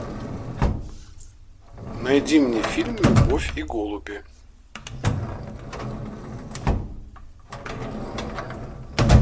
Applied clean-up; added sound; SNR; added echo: none; Drawer open or close; -4 dB; none.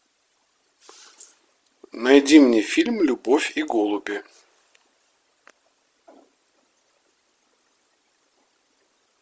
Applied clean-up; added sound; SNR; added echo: none; none; none; none.